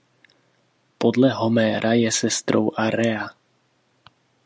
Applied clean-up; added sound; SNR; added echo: none; none; none; none.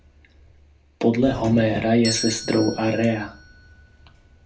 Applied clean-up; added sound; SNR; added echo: none; Doorbell; 13 dB; reverberation time 0.3 s.